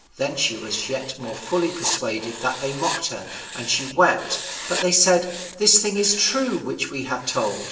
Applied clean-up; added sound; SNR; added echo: none; Writing; 12 dB; reverberation time 0.8 s.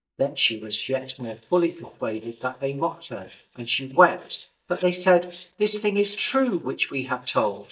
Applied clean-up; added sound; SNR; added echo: neural mask model DeepFilterNet 3.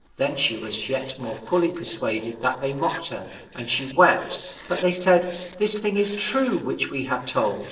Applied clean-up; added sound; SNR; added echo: neural separator model SepFormer DNS4.